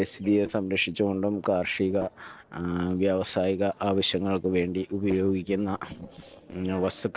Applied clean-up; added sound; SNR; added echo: neural separator model SepFormer DNS4.